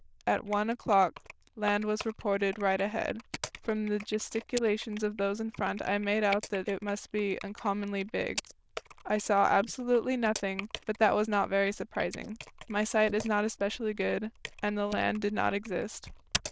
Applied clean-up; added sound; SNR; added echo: neural diffusion model UNIVERSE++.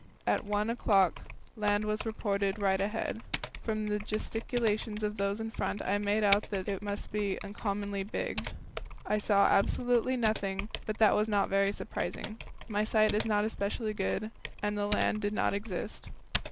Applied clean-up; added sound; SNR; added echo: none; Typing; 9 dB; none.